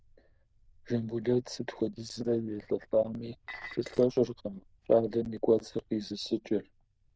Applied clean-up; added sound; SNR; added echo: neural diffusion model UNIVERSE++.